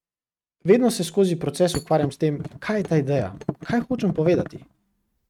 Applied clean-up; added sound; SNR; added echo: neural mask model RNNoise.